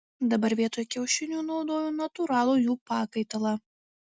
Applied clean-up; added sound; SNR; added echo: none; none; none; none.